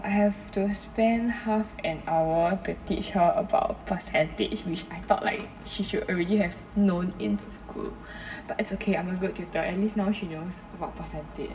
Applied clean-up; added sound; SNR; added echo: none; none; none; reverberation time 1.1 s.